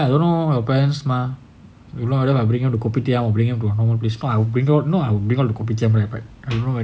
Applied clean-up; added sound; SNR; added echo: none; none; none; none.